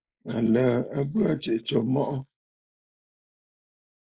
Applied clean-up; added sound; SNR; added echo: neural mask model Resemble Enhance denoiser.